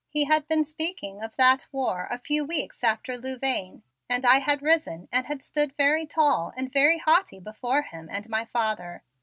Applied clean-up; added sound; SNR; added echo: none; none; none; none.